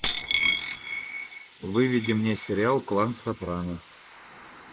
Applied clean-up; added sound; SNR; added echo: neural mask model Resemble Enhance denoiser.